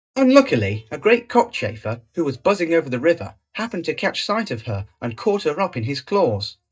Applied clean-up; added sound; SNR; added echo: neural mask model DeepFilterNet 3.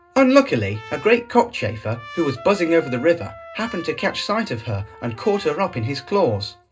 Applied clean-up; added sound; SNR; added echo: none; Trumpet; 19 dB; reverberation time 0.2 s.